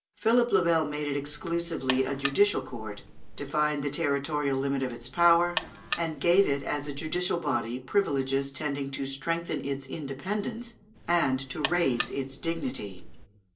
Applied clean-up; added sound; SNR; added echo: none; Alarm; 5 dB; reverberation time 0.3 s.